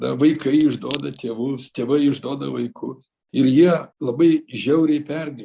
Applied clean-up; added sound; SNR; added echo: none; Crack / Crushing; 19 dB; none.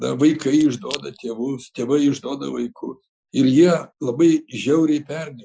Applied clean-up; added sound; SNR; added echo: classical method Wiener filter.